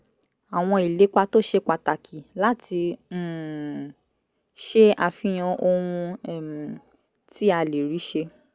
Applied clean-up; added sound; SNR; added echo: none; none; none; none.